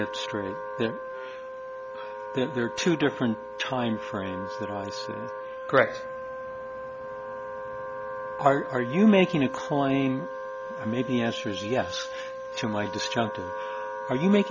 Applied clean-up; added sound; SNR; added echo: none; Wind instrument, woodwind instrument; 7 dB; none.